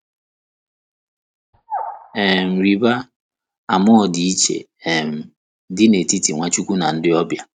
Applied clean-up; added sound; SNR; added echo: neural mask model RNNoise.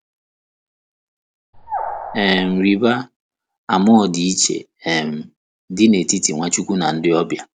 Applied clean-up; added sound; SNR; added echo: none; Animal; 10 dB; none.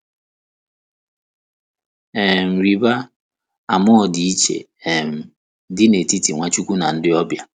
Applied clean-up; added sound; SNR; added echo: none; none; none; none.